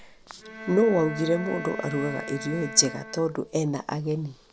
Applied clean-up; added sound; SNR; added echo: none; Bowed string instrument; 12 dB; none.